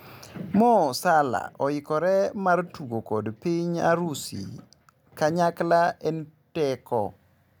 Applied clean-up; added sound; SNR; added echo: none; none; none; none.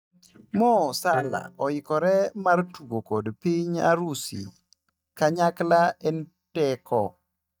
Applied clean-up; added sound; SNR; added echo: neural mask model DeepFilterNet 3.